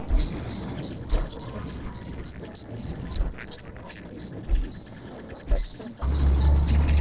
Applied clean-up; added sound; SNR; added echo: neural separator model SepFormer DNS4.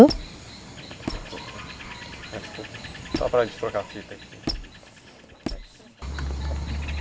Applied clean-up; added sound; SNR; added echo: none; Squeak; 11 dB; none.